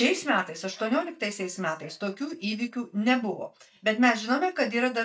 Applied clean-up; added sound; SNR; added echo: neural mask model DeepFilterNet 3.